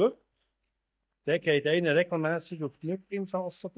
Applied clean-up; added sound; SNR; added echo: neural mask model DeepFilterNet 3.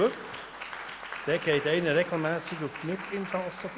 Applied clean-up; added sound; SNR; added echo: none; Applause; 10 dB; none.